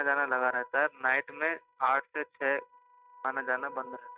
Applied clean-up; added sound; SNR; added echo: neural mask model RNNoise.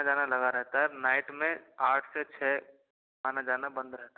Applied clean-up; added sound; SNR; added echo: none; none; none; none.